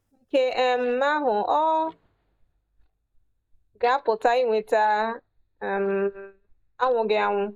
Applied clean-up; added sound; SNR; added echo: neural mask model DeepFilterNet 3.